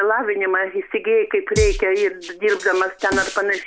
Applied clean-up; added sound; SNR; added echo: none; Drum kit; 8 dB; none.